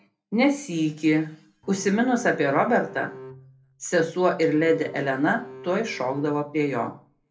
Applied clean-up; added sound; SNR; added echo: none; Bowed string instrument; 19 dB; reverberation time 0.3 s.